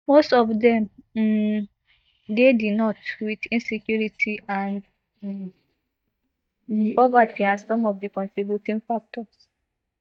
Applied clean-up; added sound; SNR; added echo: neural mask model DeepFilterNet 3.